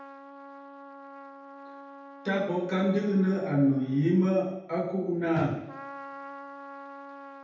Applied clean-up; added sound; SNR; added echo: none; Trumpet; 17 dB; reverberation time 0.8 s.